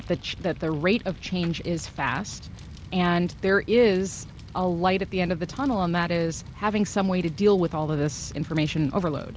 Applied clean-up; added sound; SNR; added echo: none; Fire; 16 dB; none.